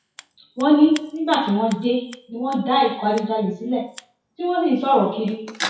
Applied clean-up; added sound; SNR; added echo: classical method WPE with log-MMSE.